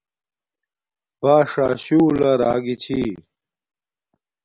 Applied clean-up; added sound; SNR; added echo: none; none; none; none.